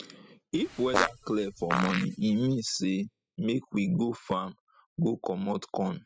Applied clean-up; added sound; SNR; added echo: classical method spectral subtraction.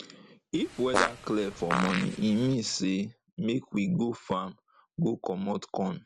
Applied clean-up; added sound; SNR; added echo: none; Fart; 3 dB; none.